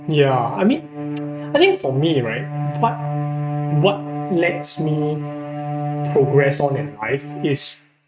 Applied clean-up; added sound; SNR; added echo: neural mask model RNNoise.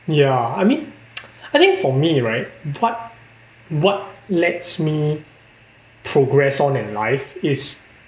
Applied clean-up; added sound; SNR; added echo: none; none; none; none.